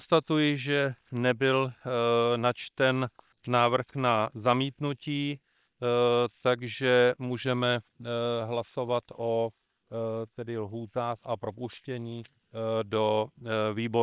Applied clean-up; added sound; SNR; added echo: neural separator model SepFormer WHAM!.